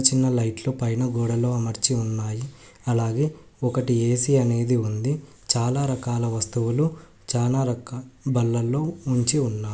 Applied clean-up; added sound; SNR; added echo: none; none; none; none.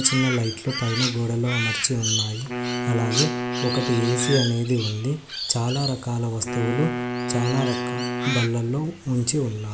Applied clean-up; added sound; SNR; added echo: none; Crow + Wind instrument, woodwind instrument; 4 dB; none.